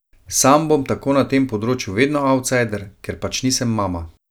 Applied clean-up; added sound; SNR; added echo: none; none; none; none.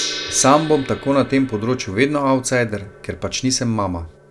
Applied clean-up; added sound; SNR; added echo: none; Gong; 14 dB; none.